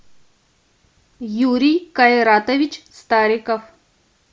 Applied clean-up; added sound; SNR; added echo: none; none; none; none.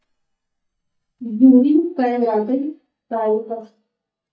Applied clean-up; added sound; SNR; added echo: neural mask model DeepFilterNet 3.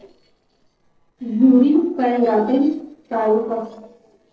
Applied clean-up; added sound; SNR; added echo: neural separator model SepFormer DNS4.